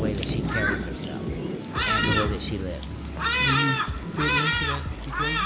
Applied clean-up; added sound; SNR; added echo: none; Thunderstorm; -3 dB; none.